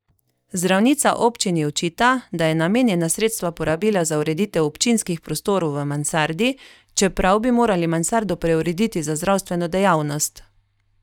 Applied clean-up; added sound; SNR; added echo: neural mask model DeepFilterNet 3.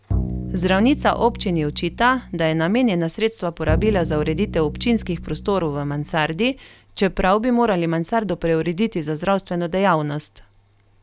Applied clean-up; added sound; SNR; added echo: none; Bowed string instrument; 8 dB; none.